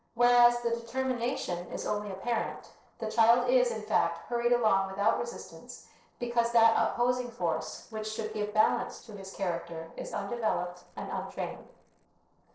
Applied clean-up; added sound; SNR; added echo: neural separator model SepFormer DNS4.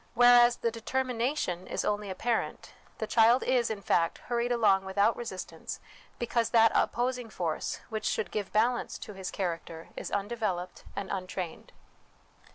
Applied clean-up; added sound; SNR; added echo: none; none; none; none.